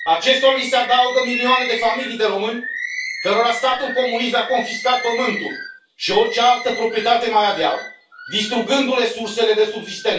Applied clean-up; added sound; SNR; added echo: none; Bird; 11 dB; reverberation time 0.3 s.